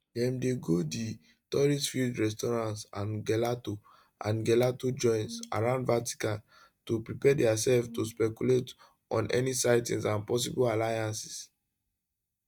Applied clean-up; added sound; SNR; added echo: neural mask model DeepFilterNet 3.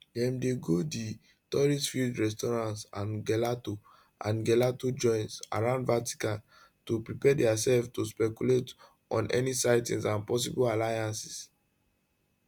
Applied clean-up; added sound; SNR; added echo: none; none; none; none.